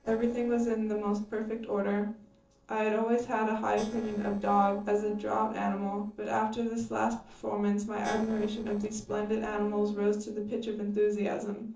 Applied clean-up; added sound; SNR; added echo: neural separator model SepFormer DNS4.